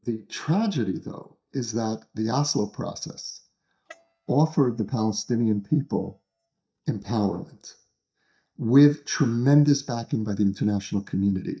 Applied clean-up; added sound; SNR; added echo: neural mask model DeepFilterNet 3.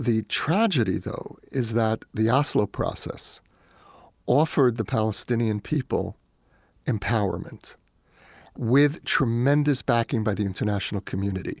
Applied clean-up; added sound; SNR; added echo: none; none; none; none.